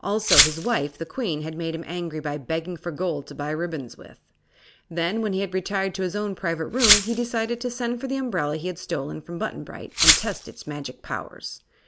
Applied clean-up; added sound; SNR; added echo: none; Glass; -4 dB; none.